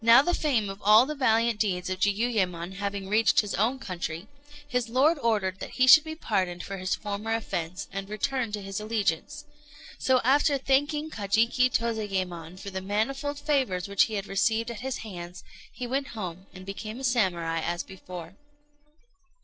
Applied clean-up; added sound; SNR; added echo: neural separator model SepFormer DNS4.